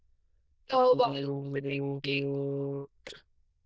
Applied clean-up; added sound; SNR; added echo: neural diffusion model UNIVERSE++.